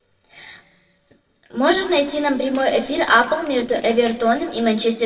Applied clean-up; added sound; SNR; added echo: neural separator model SepFormer DNS4.